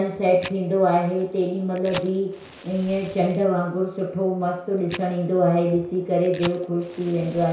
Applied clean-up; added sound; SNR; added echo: none; Fire; 16 dB; reverberation time 0.6 s.